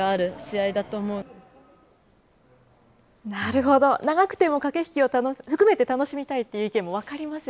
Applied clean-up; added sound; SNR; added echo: none; none; none; none.